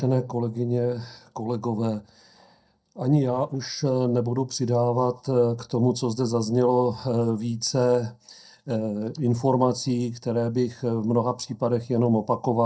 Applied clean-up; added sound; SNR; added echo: neural mask model DeepFilterNet 3.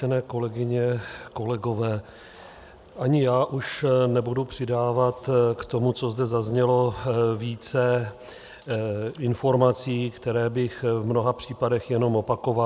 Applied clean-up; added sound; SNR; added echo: none; none; none; none.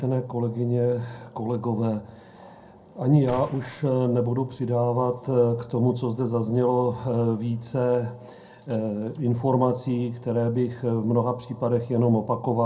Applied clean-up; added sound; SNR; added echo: none; Gunshot, gunfire; 19 dB; reverberation time 0.2 s.